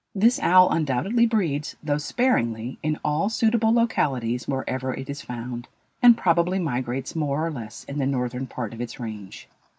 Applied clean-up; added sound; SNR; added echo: none; none; none; none.